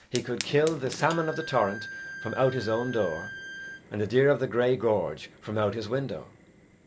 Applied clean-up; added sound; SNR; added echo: none; Fire + Bowed string instrument; 14 dB; none.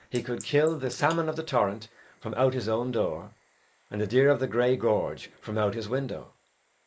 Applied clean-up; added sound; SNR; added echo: neural mask model Resemble Enhance denoiser.